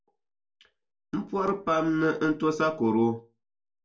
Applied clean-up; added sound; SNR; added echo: none; none; none; reverberation time 0.2 s.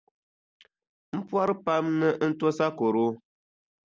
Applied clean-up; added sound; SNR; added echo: none; none; none; none.